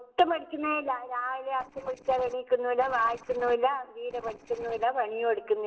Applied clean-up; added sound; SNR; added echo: neural separator model SepFormer DNS4.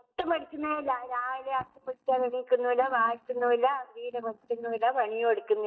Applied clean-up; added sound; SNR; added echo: neural mask model DeepFilterNet 3.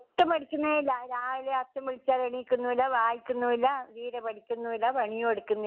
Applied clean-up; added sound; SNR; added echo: none; none; none; none.